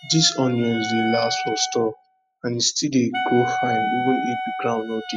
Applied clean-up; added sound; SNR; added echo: classical method spectral subtraction.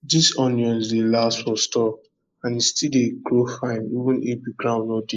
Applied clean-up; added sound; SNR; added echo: neural mask model Resemble Enhance denoiser.